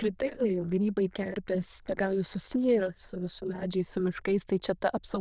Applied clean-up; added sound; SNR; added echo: neural diffusion model UNIVERSE++.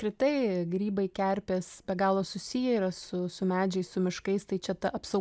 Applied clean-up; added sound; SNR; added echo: none; none; none; none.